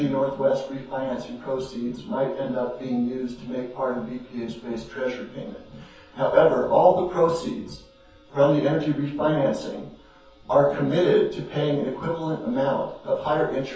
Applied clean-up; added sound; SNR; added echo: none; none; none; reverberation time 0.6 s.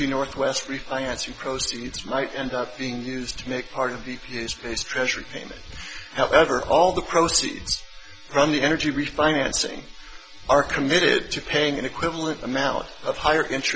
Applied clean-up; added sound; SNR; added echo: none; none; none; none.